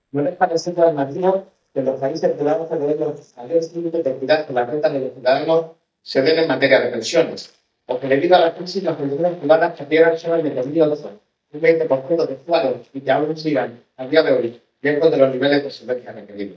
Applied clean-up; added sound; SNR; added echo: neural mask model DeepFilterNet 3.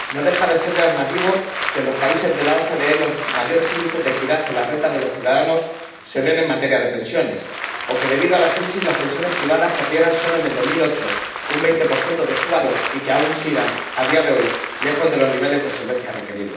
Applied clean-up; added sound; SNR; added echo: none; Applause; 6 dB; reverberation time 0.8 s.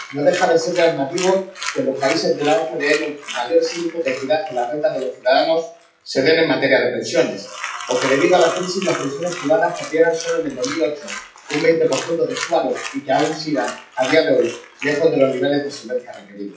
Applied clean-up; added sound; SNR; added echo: classical method WPE with log-MMSE.